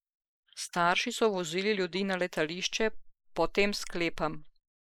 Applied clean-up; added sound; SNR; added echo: neural mask model Resemble Enhance denoiser.